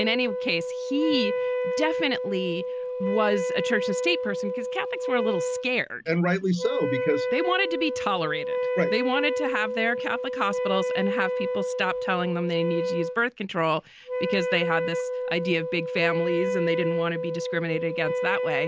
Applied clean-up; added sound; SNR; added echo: none; Wind instrument, woodwind instrument; 1 dB; none.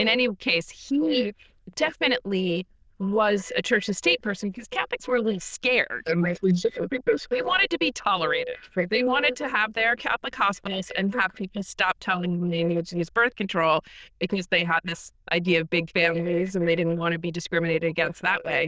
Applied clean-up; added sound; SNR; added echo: neural diffusion model UNIVERSE++.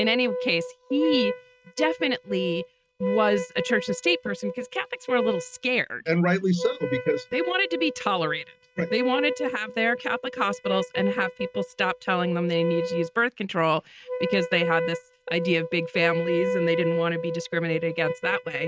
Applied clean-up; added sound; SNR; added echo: neural mask model RNNoise.